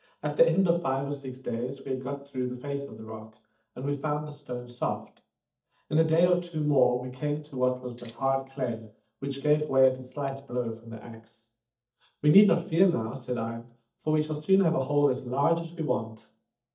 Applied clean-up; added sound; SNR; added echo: neural mask model DeepFilterNet 3.